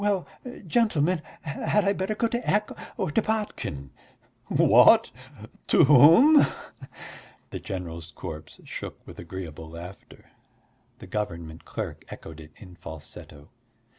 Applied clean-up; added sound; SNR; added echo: none; none; none; none.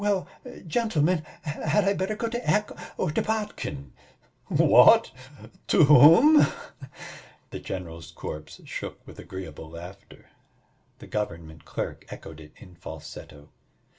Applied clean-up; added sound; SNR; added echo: none; none; none; reverberation time 0.2 s.